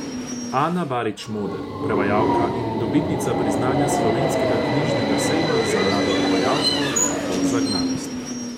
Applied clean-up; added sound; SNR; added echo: none; Subway, metro, underground; -4 dB; none.